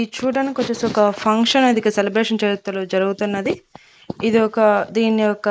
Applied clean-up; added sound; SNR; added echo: neural mask model Resemble Enhance denoiser.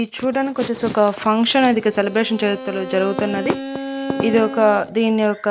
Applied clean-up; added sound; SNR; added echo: none; Bowed string instrument; 11 dB; none.